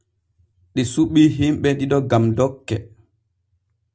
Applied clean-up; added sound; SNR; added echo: none; none; none; none.